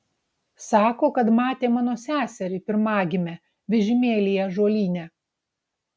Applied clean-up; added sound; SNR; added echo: none; none; none; none.